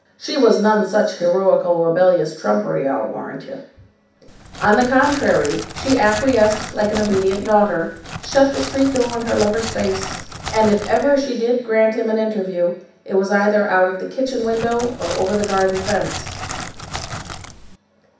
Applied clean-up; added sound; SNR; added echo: none; Crackle; 11 dB; reverberation time 0.7 s.